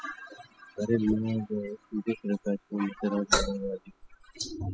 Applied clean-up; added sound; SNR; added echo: classical method spectral subtraction.